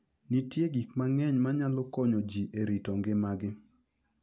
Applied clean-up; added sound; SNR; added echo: none; none; none; none.